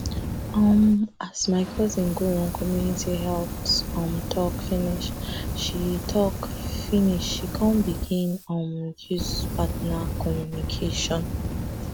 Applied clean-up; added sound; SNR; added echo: none; Fire; 5 dB; none.